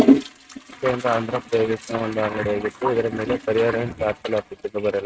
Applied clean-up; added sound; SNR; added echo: neural mask model RNNoise.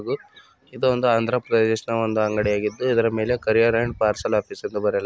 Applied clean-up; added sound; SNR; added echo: none; none; none; none.